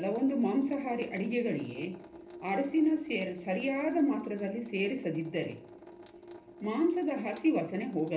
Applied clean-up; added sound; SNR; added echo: none; Drip / Sink (filling or washing) / Water tap, faucet; 18 dB; reverberation time 0.3 s.